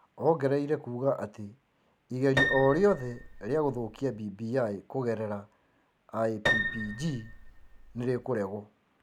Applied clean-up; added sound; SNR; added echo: none; Piano; 3 dB; none.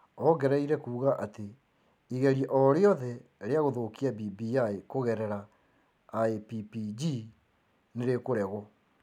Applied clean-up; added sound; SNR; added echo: none; none; none; none.